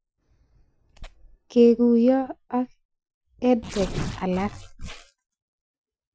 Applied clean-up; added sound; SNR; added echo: classical method Wiener filter.